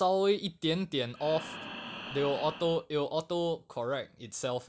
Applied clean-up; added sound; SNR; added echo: none; Breathing; 11 dB; none.